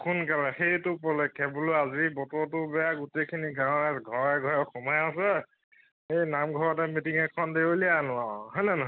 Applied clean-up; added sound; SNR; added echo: none; none; none; none.